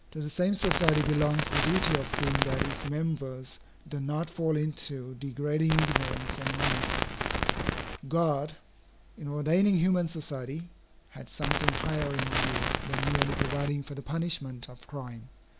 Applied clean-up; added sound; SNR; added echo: none; Crackle; -1 dB; none.